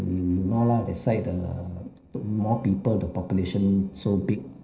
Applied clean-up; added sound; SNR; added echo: neural separator model SepFormer DNS4.